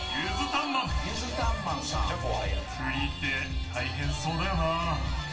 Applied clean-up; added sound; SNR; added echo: none; none; none; reverberation time 0.3 s.